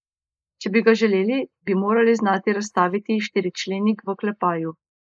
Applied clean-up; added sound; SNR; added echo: neural mask model Resemble Enhance denoiser.